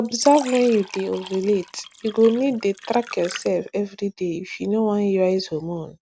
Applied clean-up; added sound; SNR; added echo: none; Fill (with liquid); 15 dB; none.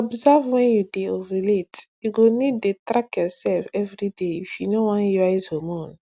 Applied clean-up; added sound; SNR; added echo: none; none; none; none.